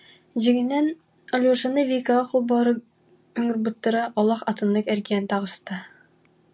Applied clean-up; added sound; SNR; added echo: none; none; none; none.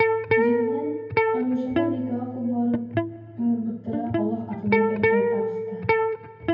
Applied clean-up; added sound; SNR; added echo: none; Electric guitar; -3 dB; reverberation time 0.9 s.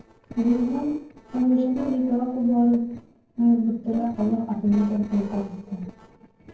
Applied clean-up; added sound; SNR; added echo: neural separator model SepFormer DNS4.